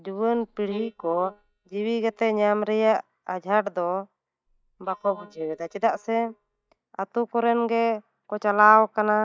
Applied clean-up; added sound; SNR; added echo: neural mask model DeepFilterNet 3.